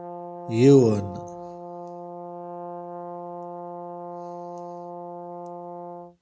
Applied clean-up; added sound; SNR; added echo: none; Brass instrument; 10 dB; none.